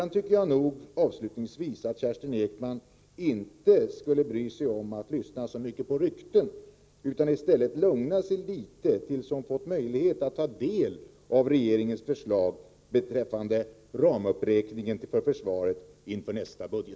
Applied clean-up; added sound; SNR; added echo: none; none; none; none.